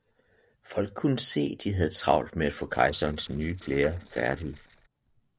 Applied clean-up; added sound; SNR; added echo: neural separator model SepFormer DNS4.